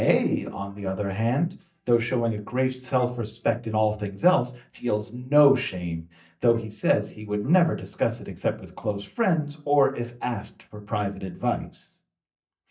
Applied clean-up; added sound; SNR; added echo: neural mask model DeepFilterNet 3.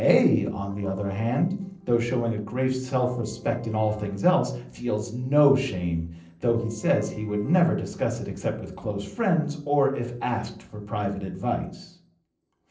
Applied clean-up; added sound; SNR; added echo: neural separator model SepFormer DNS4.